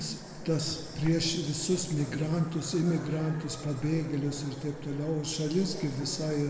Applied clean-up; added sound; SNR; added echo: none; Train; 15 dB; reverberation time 1.7 s.